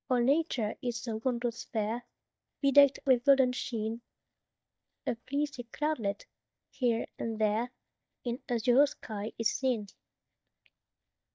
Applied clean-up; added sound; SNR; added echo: neural mask model DeepFilterNet 3.